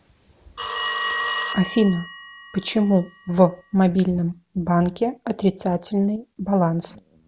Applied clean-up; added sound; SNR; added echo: none; Telephone; 0 dB; none.